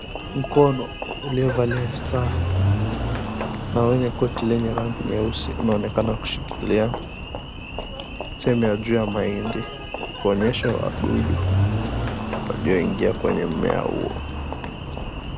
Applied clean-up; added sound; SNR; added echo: none; Engine; 3 dB; none.